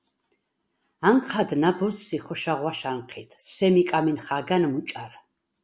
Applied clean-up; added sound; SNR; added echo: none; none; none; none.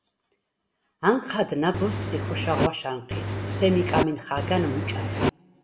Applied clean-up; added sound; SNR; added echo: none; Engine; 0 dB; reverberation time 1.0 s.